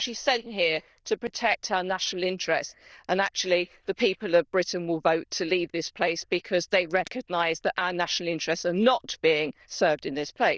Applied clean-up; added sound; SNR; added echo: neural diffusion model UNIVERSE++.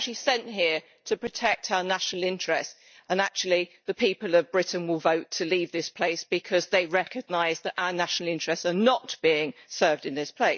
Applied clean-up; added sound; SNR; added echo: neural mask model DeepFilterNet 3.